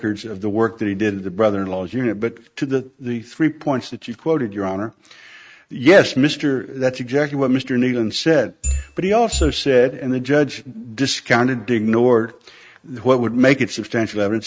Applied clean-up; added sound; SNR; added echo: neural mask model RNNoise.